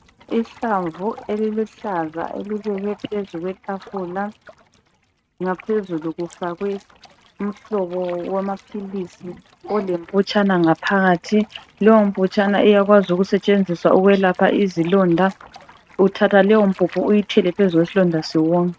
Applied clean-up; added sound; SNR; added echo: neural mask model RNNoise.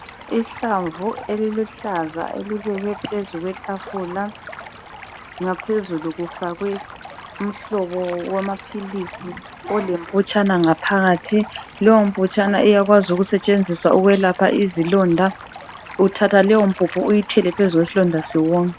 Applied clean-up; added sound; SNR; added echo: none; Stream; 18 dB; none.